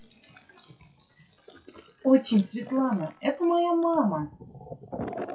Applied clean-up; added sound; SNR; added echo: classical method WPE with log-MMSE.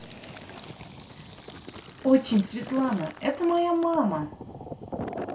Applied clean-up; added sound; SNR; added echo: none; Fill (with liquid); 12 dB; reverberation time 0.2 s.